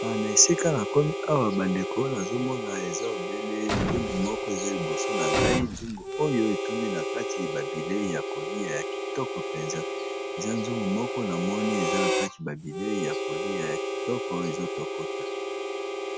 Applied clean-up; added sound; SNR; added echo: none; Boom + Harmonica; 0 dB; none.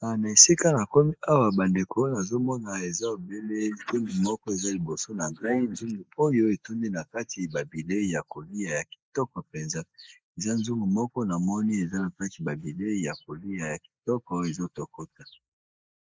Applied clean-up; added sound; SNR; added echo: neural mask model Resemble Enhance denoiser.